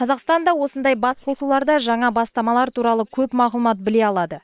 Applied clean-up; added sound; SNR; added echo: neural separator model SepFormer WHAM!.